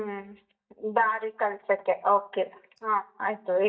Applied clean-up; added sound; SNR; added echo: neural mask model DeepFilterNet 3.